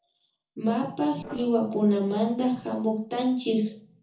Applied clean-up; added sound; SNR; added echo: neural separator model SepFormer DNS4.